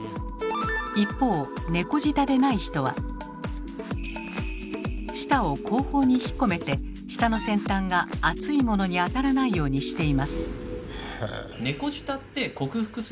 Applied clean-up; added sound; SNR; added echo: none; none; none; none.